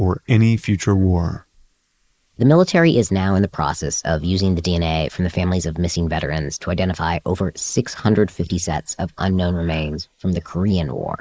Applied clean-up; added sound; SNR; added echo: neural mask model Resemble Enhance denoiser.